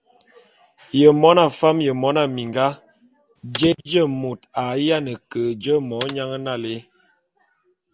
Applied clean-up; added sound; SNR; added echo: none; Computer keyboard; 17 dB; none.